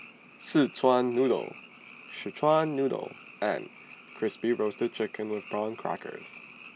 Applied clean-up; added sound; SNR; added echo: none; Frog; 20 dB; none.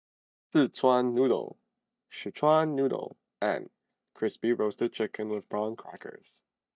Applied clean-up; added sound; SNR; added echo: neural mask model DeepFilterNet 3.